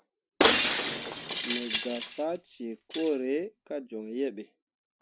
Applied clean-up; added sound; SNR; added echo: none; Shatter; -4 dB; none.